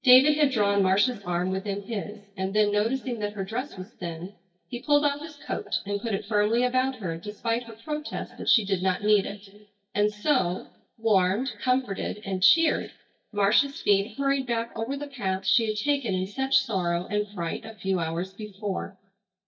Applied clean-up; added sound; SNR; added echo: neural mask model DeepFilterNet 3.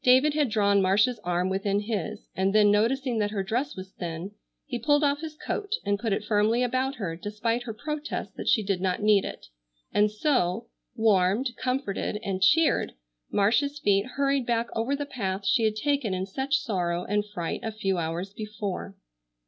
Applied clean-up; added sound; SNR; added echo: none; none; none; none.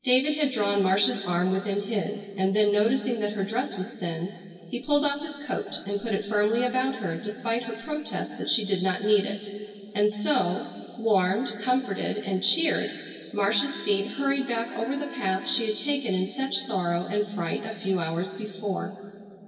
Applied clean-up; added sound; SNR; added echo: neural separator model SepFormer DNS4.